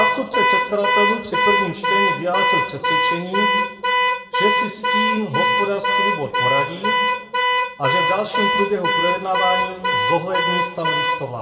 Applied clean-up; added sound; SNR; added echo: none; Alarm / Car; -5 dB; reverberation time 1.5 s.